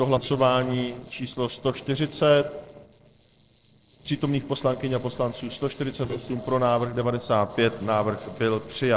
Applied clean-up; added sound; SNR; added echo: neural separator model SepFormer DNS4.